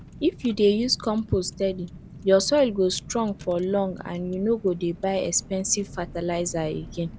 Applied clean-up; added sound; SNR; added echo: none; Car; 17 dB; none.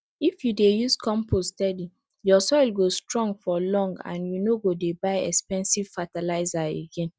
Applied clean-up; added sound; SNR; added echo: none; none; none; none.